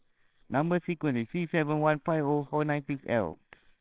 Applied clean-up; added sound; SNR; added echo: neural separator model SepFormer WHAMR!.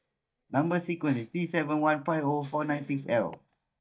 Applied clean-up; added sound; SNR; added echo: neural mask model DeepFilterNet 3.